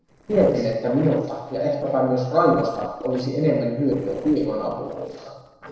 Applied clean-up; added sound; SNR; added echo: neural separator model SepFormer DNS4.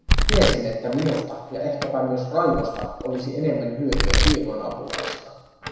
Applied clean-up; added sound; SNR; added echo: none; Domestic sounds, home sounds; 0 dB; reverberation time 1.0 s.